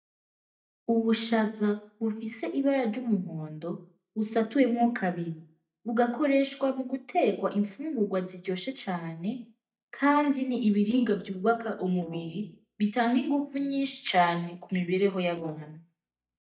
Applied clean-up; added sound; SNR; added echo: neural mask model DeepFilterNet 3.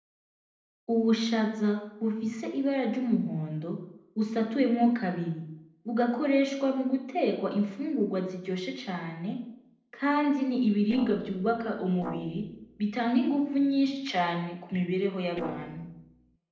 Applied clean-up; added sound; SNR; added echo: neural separator model SepFormer DNS4.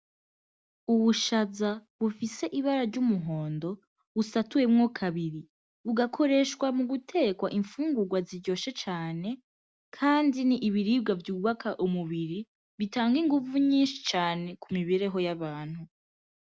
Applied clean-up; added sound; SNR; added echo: none; none; none; none.